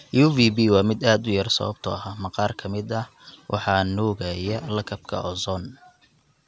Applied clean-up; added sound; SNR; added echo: none; none; none; none.